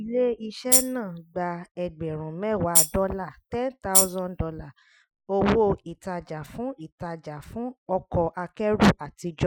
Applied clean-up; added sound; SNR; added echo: classical method Wiener filter.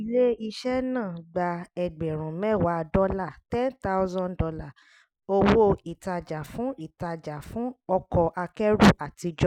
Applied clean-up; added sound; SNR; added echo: none; none; none; none.